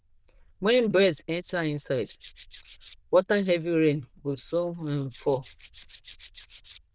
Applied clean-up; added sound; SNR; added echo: neural diffusion model UNIVERSE++.